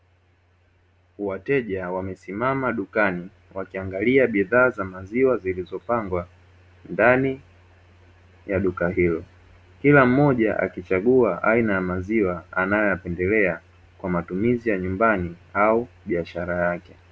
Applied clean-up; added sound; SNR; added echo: none; none; none; none.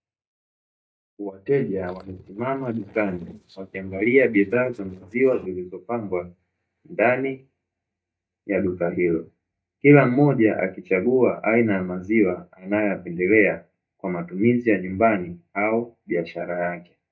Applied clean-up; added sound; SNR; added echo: neural mask model DeepFilterNet 3.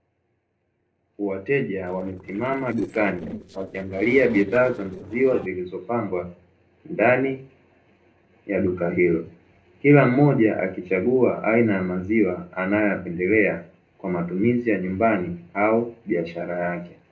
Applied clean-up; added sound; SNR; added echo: neural separator model SepFormer DNS4.